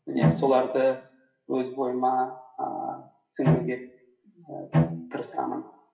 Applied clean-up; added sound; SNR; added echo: classical method WPE with log-MMSE.